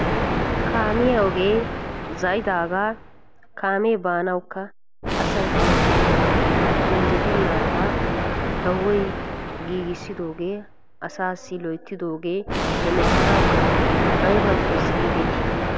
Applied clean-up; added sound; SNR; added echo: none; Thunder; -4 dB; none.